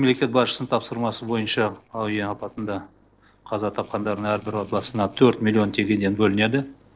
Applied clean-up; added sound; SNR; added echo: neural separator model SepFormer DNS4.